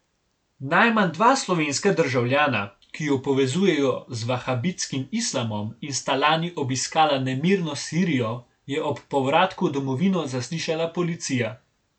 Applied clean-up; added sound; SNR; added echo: none; none; none; none.